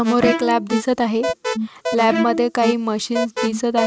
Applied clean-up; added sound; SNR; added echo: neural mask model RNNoise.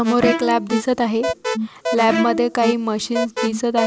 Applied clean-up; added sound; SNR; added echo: none; Bowed string instrument + Alarm; 4 dB; none.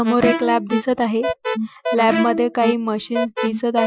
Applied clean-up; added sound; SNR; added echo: classical method Wiener filter.